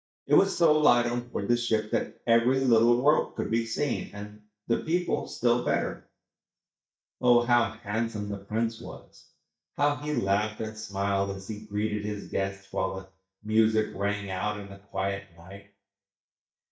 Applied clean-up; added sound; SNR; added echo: neural mask model DeepFilterNet 3.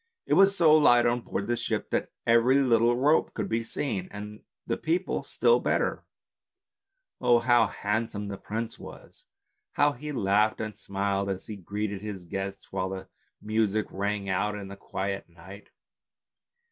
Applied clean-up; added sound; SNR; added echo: none; none; none; none.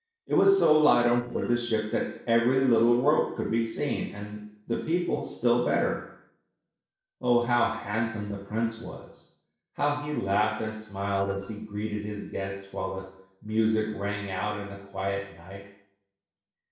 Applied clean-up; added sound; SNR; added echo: neural separator model SepFormer DNS4.